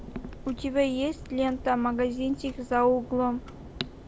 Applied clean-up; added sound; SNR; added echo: none; Clock; 13 dB; none.